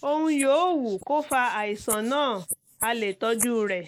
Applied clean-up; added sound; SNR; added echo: neural mask model Resemble Enhance denoiser.